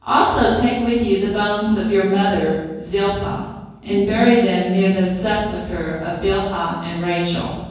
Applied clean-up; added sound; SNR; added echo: none; none; none; reverberation time 1.3 s.